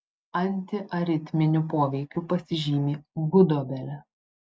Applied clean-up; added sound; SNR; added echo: none; none; none; none.